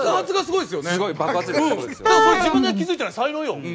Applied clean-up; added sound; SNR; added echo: none; Wind instrument, woodwind instrument; -4 dB; none.